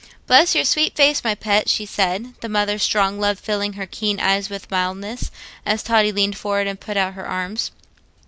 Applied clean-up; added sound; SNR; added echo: none; none; none; none.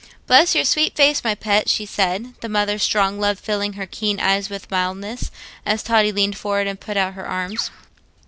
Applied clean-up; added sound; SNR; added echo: none; Bird; 18 dB; none.